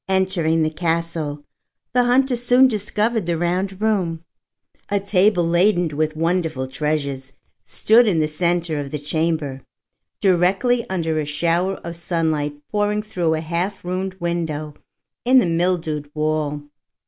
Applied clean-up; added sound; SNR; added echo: none; none; none; none.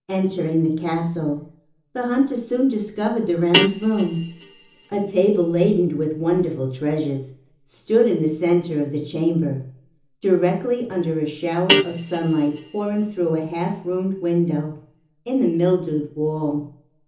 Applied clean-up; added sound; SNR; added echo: none; Guitar; 6 dB; reverberation time 0.7 s.